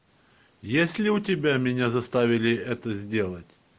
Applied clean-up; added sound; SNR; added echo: none; none; none; none.